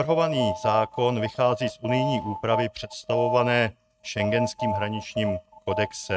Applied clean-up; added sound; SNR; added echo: neural mask model RNNoise.